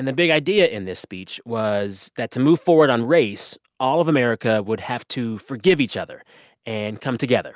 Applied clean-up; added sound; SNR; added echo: none; none; none; none.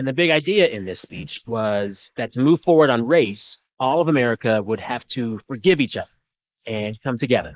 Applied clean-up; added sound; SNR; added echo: neural mask model Resemble Enhance denoiser.